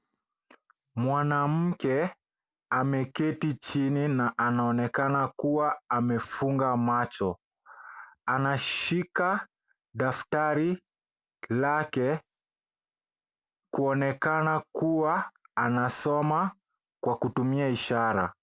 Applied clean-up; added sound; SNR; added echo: none; none; none; none.